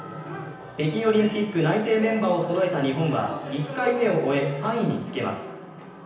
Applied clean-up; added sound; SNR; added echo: none; none; none; reverberation time 0.9 s.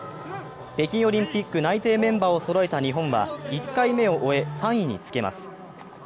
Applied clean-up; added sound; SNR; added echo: none; none; none; none.